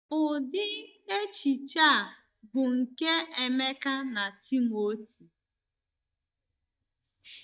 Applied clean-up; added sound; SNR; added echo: neural mask model DeepFilterNet 3.